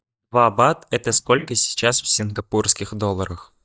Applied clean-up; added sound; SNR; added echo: neural mask model DeepFilterNet 3.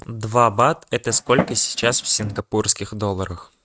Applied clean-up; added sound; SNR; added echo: neural mask model RNNoise.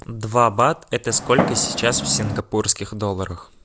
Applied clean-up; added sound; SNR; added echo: none; Fireworks; 3 dB; none.